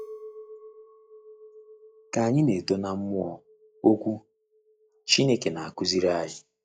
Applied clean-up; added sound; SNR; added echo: classical method log-MMSE.